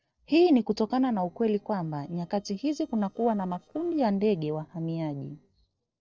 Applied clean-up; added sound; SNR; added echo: neural separator model SepFormer DNS4.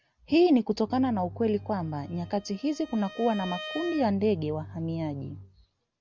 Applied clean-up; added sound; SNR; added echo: none; Bowed string instrument + Bowed string instrument; 14 dB; none.